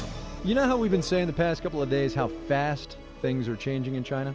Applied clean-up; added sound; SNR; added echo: none; Dishes, pots, and pans + Musical instrument; 13 dB; none.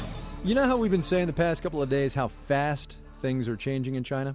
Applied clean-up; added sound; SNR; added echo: none; none; none; none.